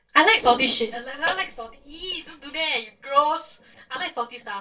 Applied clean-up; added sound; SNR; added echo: neural separator model SepFormer DNS4.